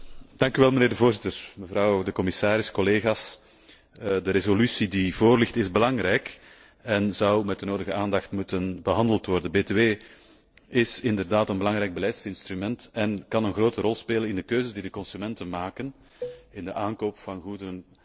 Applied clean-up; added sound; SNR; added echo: neural separator model SepFormer DNS4.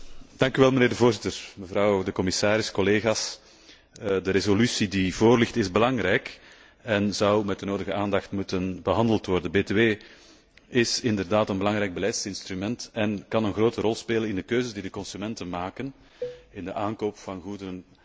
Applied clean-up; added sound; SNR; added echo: none; Cowbell; 17 dB; none.